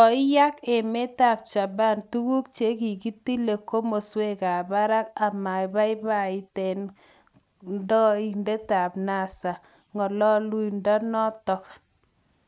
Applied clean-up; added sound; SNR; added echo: none; none; none; none.